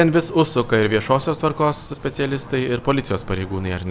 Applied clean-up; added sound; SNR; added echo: none; Wind; 18 dB; none.